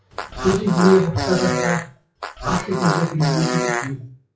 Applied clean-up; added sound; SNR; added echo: classical method WPE with log-MMSE.